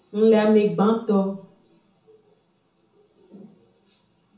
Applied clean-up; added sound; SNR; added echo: none; none; none; reverberation time 0.6 s.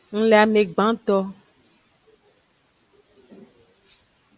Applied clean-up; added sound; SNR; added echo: none; none; none; none.